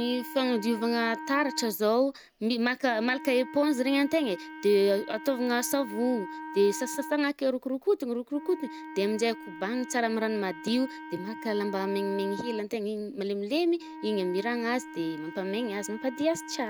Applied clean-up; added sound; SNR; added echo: none; Wind instrument, woodwind instrument; 13 dB; none.